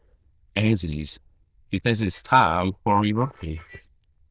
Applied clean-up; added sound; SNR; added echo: neural diffusion model UNIVERSE++.